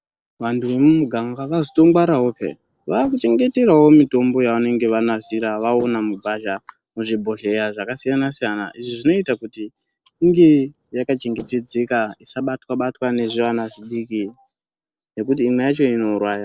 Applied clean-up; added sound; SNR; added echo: neural separator model SepFormer DNS4.